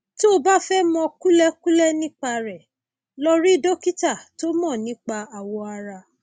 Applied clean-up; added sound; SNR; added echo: none; none; none; none.